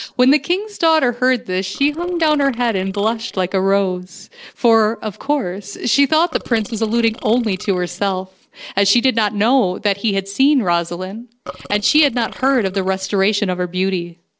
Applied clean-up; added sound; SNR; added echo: neural separator model SepFormer DNS4.